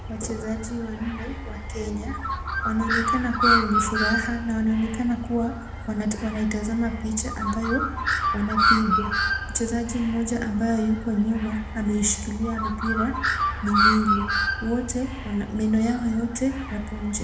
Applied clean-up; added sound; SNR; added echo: none; Bird; 1 dB; reverberation time 0.7 s.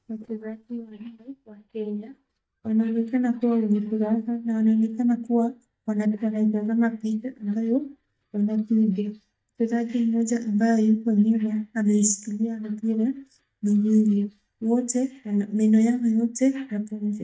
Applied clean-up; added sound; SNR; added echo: neural mask model DeepFilterNet 3.